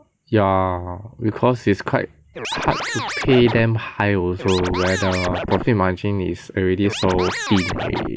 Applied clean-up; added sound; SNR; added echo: none; Scratching (performance technique); 6 dB; none.